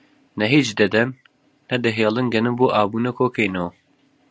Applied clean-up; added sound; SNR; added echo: none; none; none; none.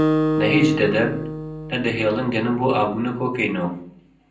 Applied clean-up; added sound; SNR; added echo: none; Acoustic guitar; 4 dB; reverberation time 0.6 s.